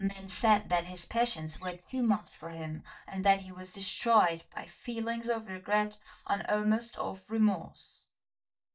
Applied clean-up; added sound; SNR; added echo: neural mask model DeepFilterNet 3.